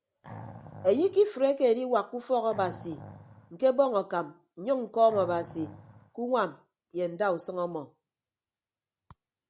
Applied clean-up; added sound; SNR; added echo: none; Animal; 17 dB; none.